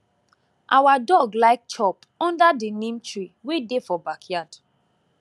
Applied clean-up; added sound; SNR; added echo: none; none; none; none.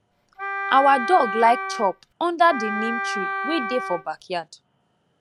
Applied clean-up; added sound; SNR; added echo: none; Wind instrument, woodwind instrument; 6 dB; none.